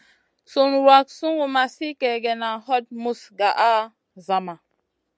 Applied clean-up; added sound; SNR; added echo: none; none; none; none.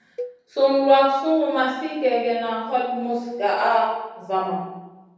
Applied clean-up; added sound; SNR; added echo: none; Cowbell; 18 dB; reverberation time 1.1 s.